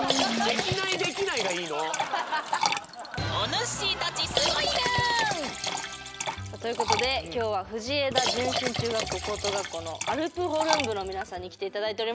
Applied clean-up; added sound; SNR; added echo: none; Liquid; 2 dB; none.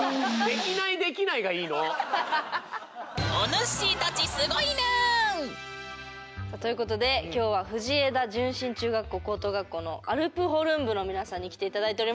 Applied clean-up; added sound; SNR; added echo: none; none; none; none.